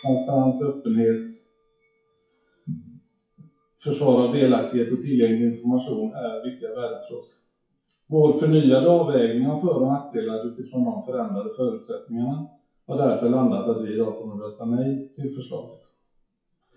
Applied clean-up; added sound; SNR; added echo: classical method WPE with log-MMSE.